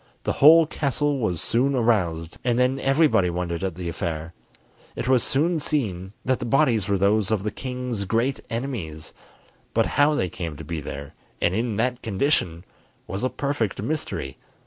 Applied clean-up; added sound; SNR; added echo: none; none; none; none.